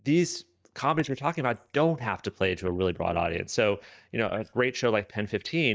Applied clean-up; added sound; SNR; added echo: neural mask model DeepFilterNet 3.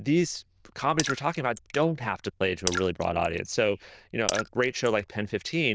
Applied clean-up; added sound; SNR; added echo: neural diffusion model UNIVERSE++.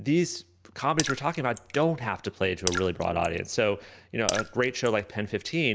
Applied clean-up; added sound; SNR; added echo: none; Raindrop / Splash, splatter; 9 dB; none.